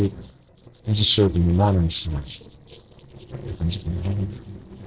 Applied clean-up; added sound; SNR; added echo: neural separator model SepFormer DNS4.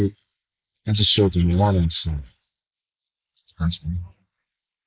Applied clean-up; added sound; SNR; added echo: neural mask model Resemble Enhance denoiser.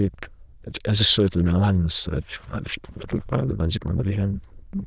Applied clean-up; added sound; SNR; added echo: neural diffusion model UNIVERSE++.